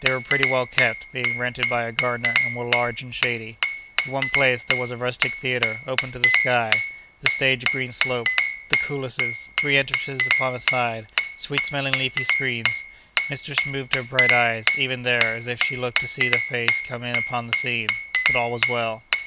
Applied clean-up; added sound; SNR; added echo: none; Glass; -2 dB; none.